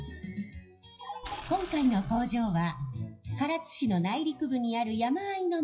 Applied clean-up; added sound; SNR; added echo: classical method WPE with log-MMSE.